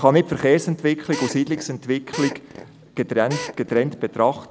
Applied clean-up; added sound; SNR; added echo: none; Drill; 12 dB; none.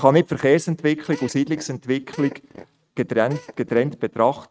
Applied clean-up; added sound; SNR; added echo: neural mask model RNNoise.